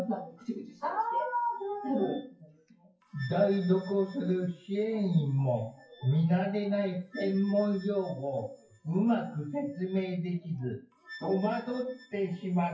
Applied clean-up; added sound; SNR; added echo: classical method WPE with log-MMSE.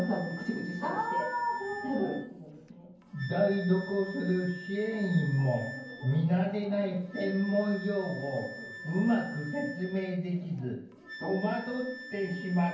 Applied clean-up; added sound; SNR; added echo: none; Wind instrument, woodwind instrument; 14 dB; reverberation time 0.9 s.